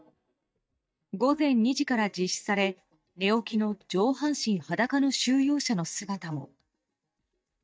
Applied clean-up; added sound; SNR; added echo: neural mask model DeepFilterNet 3.